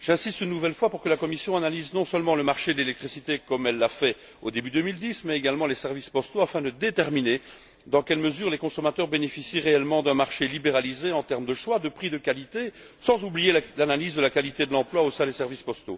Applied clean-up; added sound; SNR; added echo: none; none; none; none.